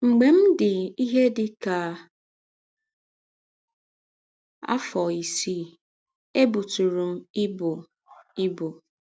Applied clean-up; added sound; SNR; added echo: none; none; none; none.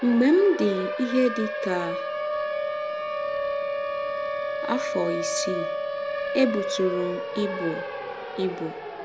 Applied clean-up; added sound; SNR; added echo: none; Siren; 3 dB; none.